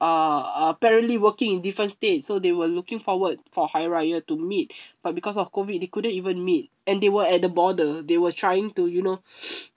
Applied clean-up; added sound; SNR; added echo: none; none; none; none.